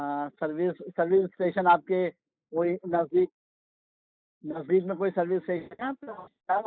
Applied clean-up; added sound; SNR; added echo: neural mask model Resemble Enhance denoiser.